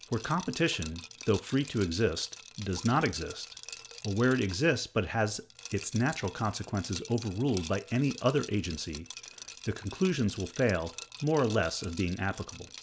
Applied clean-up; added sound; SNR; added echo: none; Liquid; 16 dB; none.